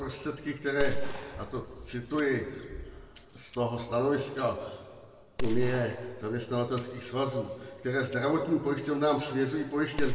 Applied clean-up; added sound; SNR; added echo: none; Gunshot, gunfire; 5 dB; reverberation time 1.4 s.